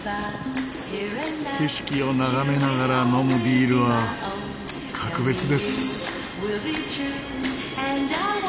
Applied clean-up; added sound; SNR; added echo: none; Ringtone; 9 dB; none.